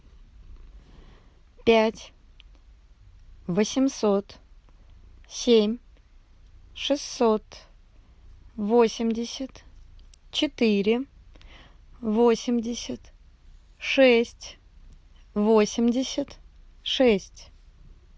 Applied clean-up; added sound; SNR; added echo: none; none; none; none.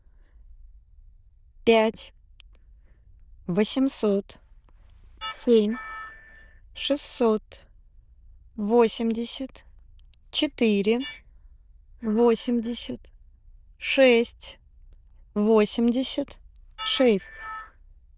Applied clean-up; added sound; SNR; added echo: neural diffusion model UNIVERSE++.